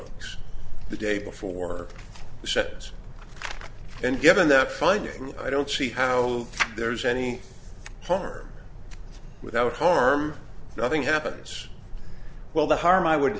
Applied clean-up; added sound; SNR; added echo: none; none; none; none.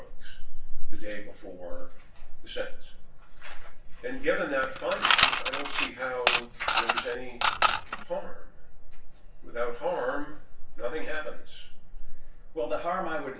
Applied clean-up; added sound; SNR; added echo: none; Coin (dropping) / Mechanisms; 0 dB; reverberation time 0.3 s.